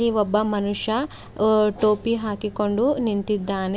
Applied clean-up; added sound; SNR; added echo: none; none; none; none.